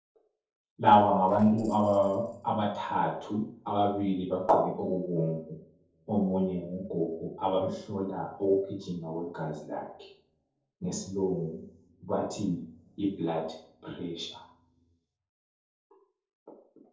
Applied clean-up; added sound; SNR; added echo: neural separator model SepFormer DNS4.